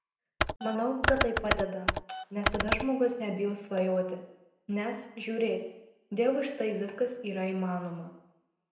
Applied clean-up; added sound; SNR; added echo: none; Computer keyboard; -2 dB; reverberation time 0.8 s.